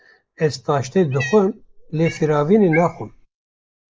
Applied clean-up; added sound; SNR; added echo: neural mask model Resemble Enhance denoiser.